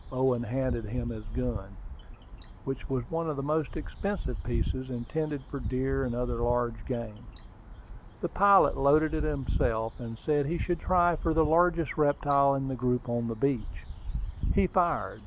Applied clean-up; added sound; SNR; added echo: none; Bird; 7 dB; none.